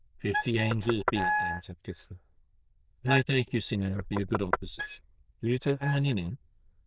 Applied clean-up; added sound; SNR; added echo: neural diffusion model UNIVERSE++.